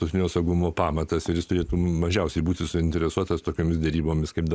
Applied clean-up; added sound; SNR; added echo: none; none; none; none.